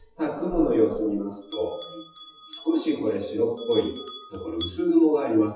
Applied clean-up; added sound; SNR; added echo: classical method WPE with log-MMSE.